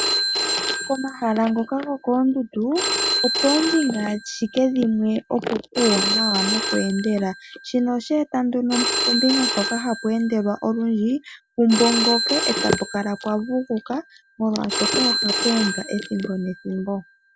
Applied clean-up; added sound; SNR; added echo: none; Telephone; 4 dB; none.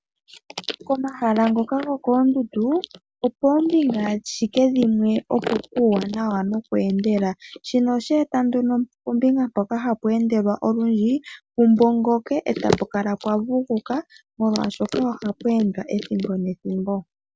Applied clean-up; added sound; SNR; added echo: none; none; none; none.